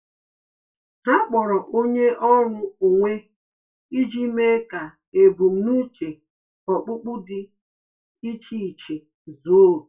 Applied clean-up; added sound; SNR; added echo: none; none; none; reverberation time 0.2 s.